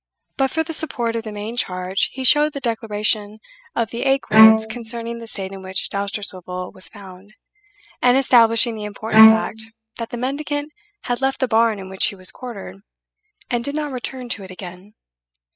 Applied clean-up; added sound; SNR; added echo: classical method spectral subtraction.